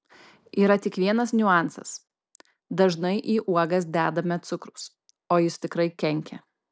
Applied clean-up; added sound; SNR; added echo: none; none; none; none.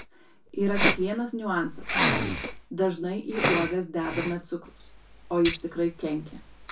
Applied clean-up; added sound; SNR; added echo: none; Respiratory sounds; -3 dB; reverberation time 0.2 s.